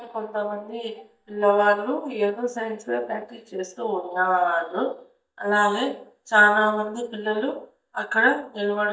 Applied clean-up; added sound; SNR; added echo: neural mask model DeepFilterNet 3.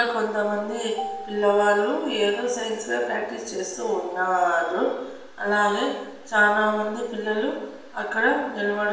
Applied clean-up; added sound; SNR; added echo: none; Marimba, xylophone; 15 dB; reverberation time 0.8 s.